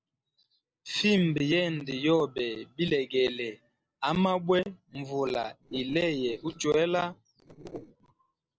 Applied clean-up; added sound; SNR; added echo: neural separator model SepFormer DNS4.